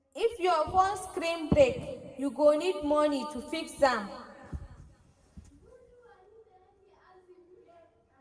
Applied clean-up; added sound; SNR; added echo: none; none; none; reverberation time 1.4 s.